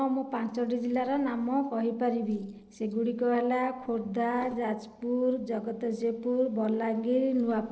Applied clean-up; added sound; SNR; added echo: neural separator model SepFormer DNS4.